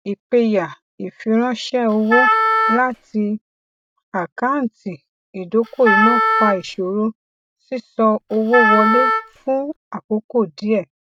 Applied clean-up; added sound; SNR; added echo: none; Wind instrument, woodwind instrument; -2 dB; none.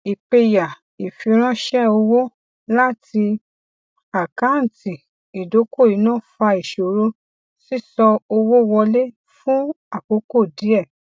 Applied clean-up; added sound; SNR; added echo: none; none; none; none.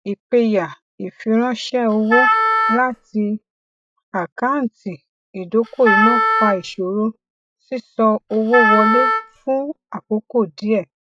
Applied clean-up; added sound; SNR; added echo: classical method log-MMSE.